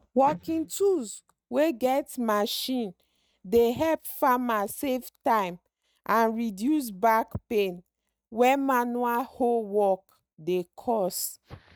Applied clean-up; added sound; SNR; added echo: neural mask model RNNoise.